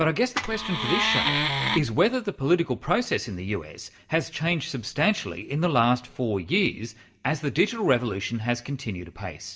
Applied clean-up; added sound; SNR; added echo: none; Wood; 0 dB; reverberation time 0.5 s.